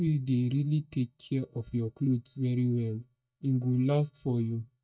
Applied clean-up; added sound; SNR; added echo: neural mask model DeepFilterNet 3.